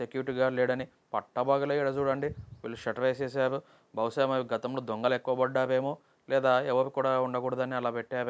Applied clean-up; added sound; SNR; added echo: none; none; none; none.